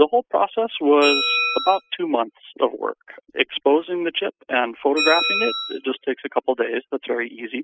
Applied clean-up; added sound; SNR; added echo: classical method spectral subtraction.